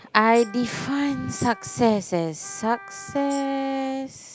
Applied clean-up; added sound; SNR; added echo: none; Wind instrument, woodwind instrument + Tambourine; 18 dB; none.